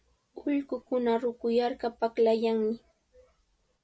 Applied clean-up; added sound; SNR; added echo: none; none; none; none.